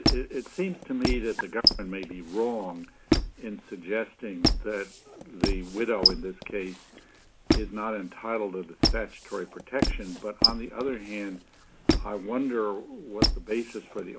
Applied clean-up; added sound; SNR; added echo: none; Squeak; -3 dB; none.